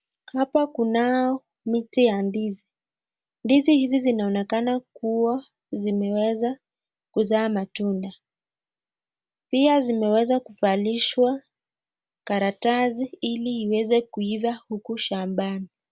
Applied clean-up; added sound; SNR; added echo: none; none; none; none.